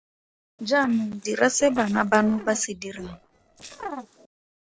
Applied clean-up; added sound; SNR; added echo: neural separator model SepFormer DNS4.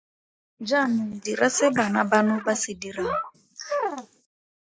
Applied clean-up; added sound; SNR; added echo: neural mask model Resemble Enhance denoiser.